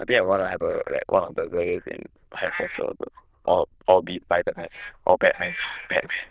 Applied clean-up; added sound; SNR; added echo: neural diffusion model UNIVERSE++.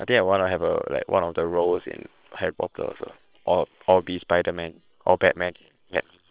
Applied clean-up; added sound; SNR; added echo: neural separator model SepFormer WHAM!.